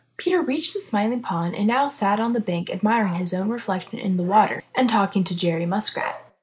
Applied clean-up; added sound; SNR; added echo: neural mask model Resemble Enhance denoiser.